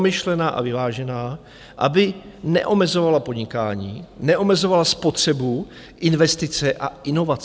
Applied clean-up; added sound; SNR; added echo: none; none; none; none.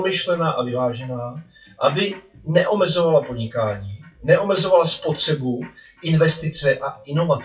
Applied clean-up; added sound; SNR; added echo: classical method WPE with log-MMSE.